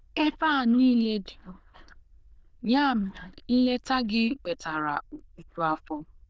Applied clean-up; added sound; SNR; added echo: neural diffusion model UNIVERSE++.